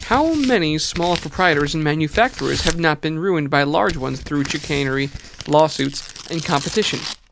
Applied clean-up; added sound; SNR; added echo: none; Tearing; 12 dB; none.